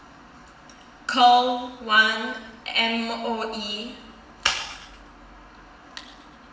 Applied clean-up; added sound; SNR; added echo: none; none; none; reverberation time 1.0 s.